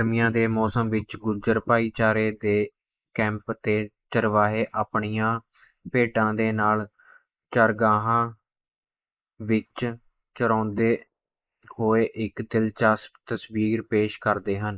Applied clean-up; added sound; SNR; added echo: neural mask model Resemble Enhance denoiser.